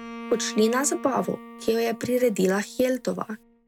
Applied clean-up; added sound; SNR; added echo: none; Bowed string instrument; 15 dB; none.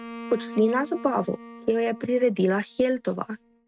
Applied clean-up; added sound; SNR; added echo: neural mask model RNNoise.